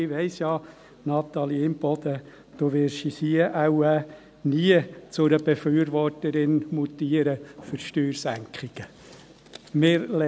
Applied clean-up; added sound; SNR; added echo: none; none; none; none.